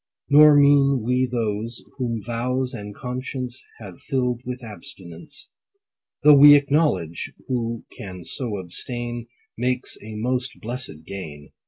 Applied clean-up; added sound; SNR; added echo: none; none; none; none.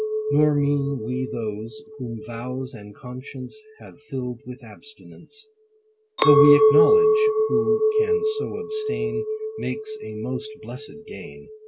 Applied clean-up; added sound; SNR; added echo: none; Chink, clink; -4 dB; none.